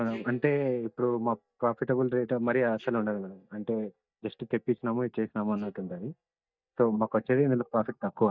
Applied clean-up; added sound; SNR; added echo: neural mask model DeepFilterNet 3.